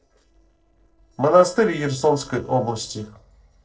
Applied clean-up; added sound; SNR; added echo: neural separator model SepFormer DNS4.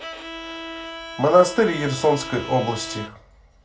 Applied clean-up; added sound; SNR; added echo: none; Bowed string instrument; 12 dB; reverberation time 0.2 s.